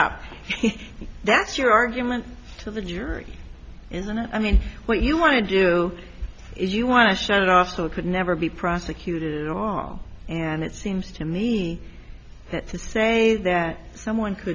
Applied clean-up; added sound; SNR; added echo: none; none; none; none.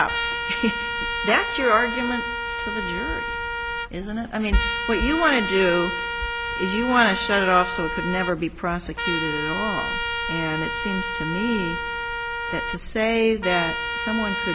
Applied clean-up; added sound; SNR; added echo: none; Trumpet; 3 dB; none.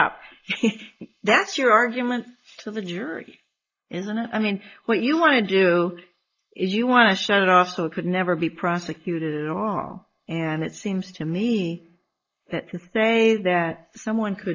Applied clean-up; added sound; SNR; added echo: neural mask model Resemble Enhance denoiser.